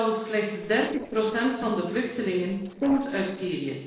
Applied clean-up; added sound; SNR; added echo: neural separator model SepFormer DNS4.